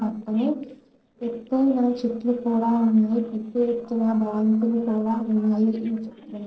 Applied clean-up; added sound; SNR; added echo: neural separator model SepFormer DNS4.